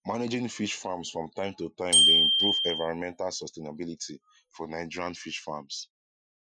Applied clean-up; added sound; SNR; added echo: classical method Wiener filter.